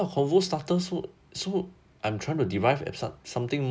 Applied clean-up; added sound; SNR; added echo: none; none; none; none.